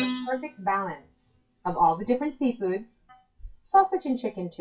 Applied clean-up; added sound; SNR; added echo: classical method WPE with log-MMSE.